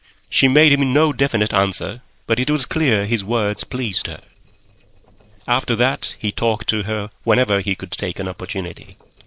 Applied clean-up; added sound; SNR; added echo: neural separator model SepFormer DNS4.